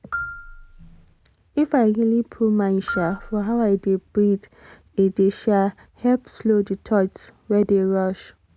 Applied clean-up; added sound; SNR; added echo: none; Marimba, xylophone; 15 dB; none.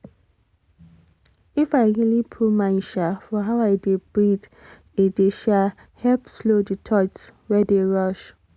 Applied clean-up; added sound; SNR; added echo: none; none; none; none.